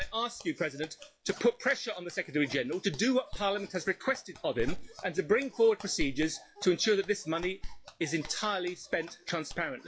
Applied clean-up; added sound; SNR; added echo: classical method WPE with log-MMSE.